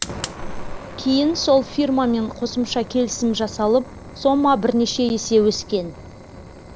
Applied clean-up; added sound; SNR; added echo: none; Fire; 13 dB; none.